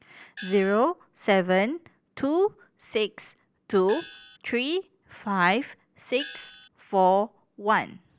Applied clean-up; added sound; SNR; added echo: none; Gong; 15 dB; none.